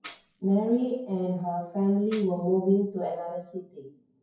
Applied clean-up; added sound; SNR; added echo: classical method WPE with log-MMSE.